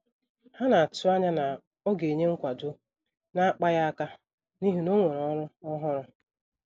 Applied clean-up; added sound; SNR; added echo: none; none; none; none.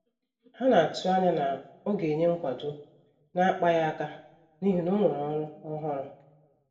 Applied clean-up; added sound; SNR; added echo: none; none; none; reverberation time 0.7 s.